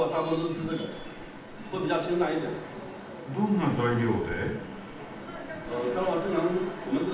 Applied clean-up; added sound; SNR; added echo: none; Bell; 19 dB; reverberation time 0.8 s.